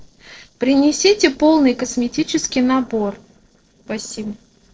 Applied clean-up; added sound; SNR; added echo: neural separator model SepFormer DNS4.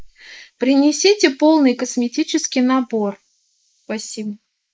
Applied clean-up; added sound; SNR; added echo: neural mask model Resemble Enhance denoiser.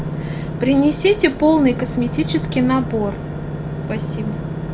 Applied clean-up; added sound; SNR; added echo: none; Engine / Boat, Water vehicle; 6 dB; none.